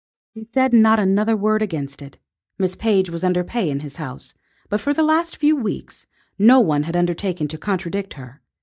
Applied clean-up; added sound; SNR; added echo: neural mask model DeepFilterNet 3.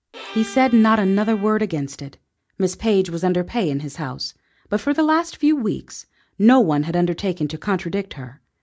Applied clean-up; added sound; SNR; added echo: none; Bowed string instrument; 19 dB; none.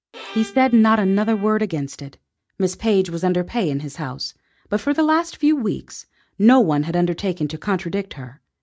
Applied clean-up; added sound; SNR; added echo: neural mask model RNNoise.